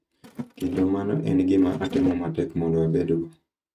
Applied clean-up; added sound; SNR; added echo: neural mask model RNNoise.